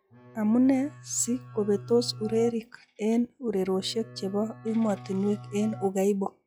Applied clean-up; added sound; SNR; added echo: classical method log-MMSE.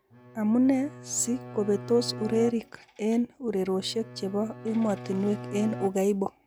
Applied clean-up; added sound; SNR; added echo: none; Bowed string instrument; 14 dB; none.